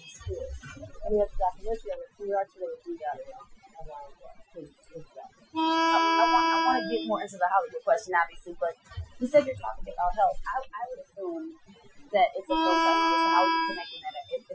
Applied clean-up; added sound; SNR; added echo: classical method Wiener filter.